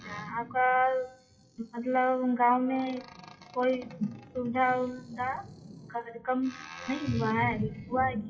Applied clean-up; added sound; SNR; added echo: classical method WPE with log-MMSE.